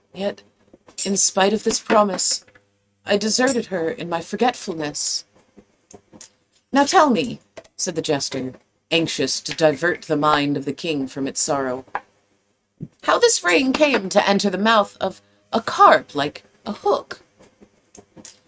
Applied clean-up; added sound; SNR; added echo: neural mask model RNNoise.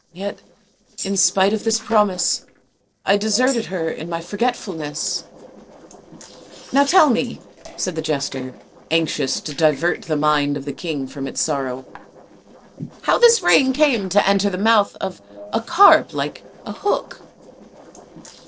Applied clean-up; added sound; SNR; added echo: neural separator model SepFormer DNS4.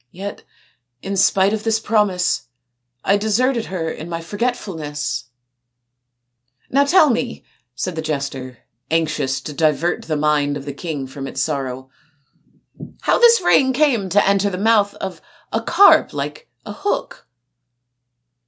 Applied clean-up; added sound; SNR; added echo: none; none; none; none.